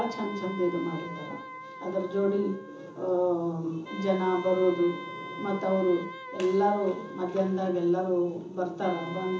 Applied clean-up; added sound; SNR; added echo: none; Wind instrument, woodwind instrument; 14 dB; reverberation time 0.7 s.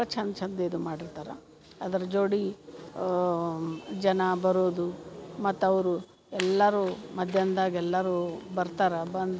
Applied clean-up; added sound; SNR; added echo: none; none; none; none.